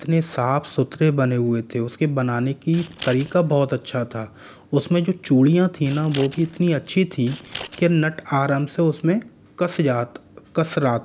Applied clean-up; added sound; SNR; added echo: none; Scissors; 15 dB; none.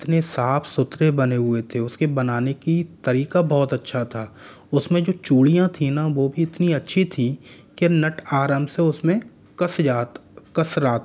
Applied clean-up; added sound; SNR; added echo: none; none; none; none.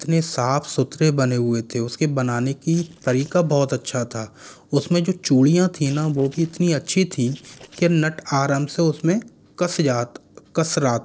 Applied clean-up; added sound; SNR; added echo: neural separator model SepFormer DNS4.